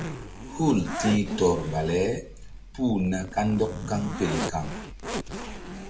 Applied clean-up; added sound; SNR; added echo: none; Zipper (clothing); 7 dB; none.